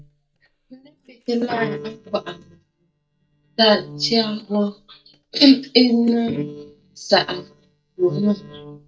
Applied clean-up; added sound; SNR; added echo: neural mask model DeepFilterNet 3.